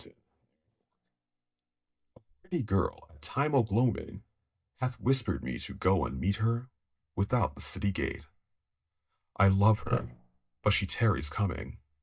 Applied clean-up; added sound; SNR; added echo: neural mask model DeepFilterNet 3.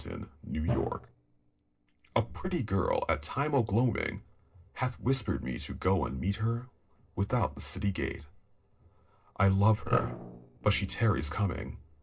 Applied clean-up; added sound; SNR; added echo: neural separator model SepFormer DNS4.